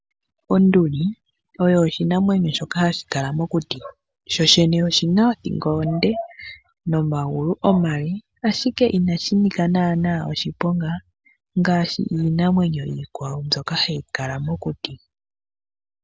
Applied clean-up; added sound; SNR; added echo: none; none; none; none.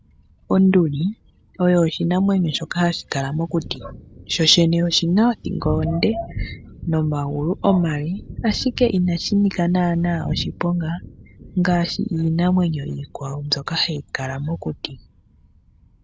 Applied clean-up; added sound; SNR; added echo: none; Thunder; 15 dB; none.